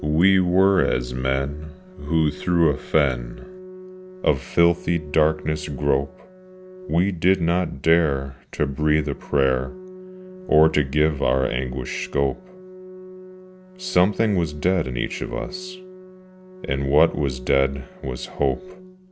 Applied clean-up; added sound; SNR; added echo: none; Organ; 18 dB; none.